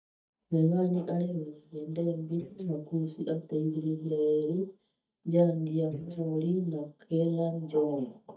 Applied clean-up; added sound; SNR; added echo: neural mask model DeepFilterNet 3.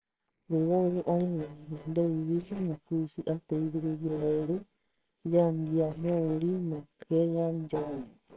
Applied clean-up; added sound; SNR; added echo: neural separator model SepFormer WHAMR!.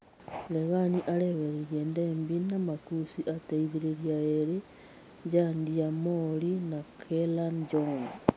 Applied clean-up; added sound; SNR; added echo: none; none; none; none.